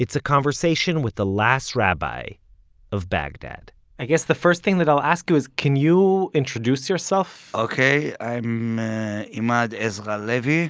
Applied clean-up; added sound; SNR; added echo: none; none; none; none.